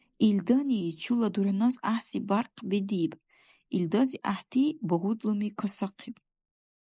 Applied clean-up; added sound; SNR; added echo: neural mask model Resemble Enhance denoiser.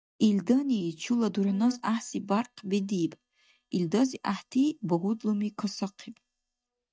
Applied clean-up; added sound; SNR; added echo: neural mask model DeepFilterNet 3.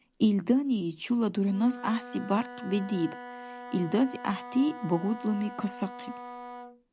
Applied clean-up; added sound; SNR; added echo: none; Wind instrument, woodwind instrument; 14 dB; none.